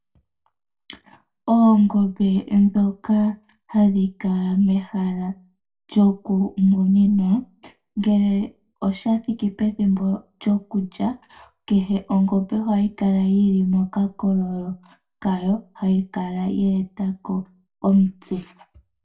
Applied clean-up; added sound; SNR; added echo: none; none; none; reverberation time 0.2 s.